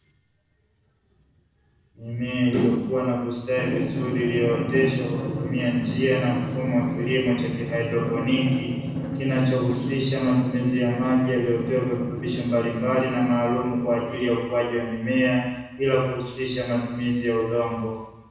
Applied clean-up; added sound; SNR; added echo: neural separator model SepFormer DNS4.